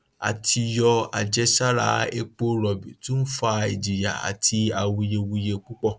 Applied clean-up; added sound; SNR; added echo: none; none; none; none.